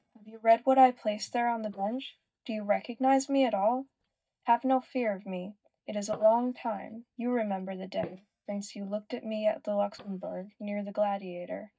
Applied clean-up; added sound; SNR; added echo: neural mask model DeepFilterNet 3.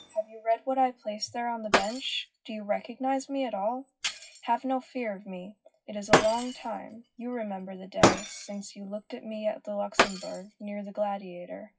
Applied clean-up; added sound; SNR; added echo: classical method WPE with log-MMSE.